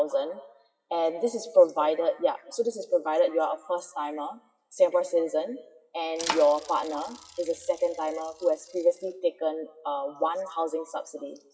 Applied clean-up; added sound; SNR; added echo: classical method WPE with log-MMSE.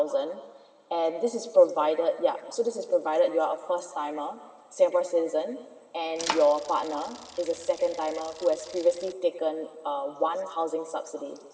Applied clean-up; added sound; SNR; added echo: none; Bicycle; 12 dB; reverberation time 2.4 s.